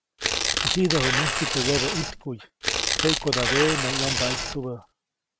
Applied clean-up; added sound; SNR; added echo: none; Tearing; -2 dB; none.